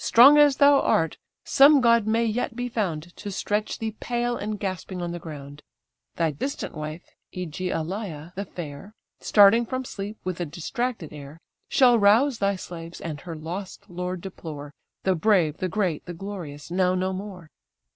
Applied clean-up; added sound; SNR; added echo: none; none; none; none.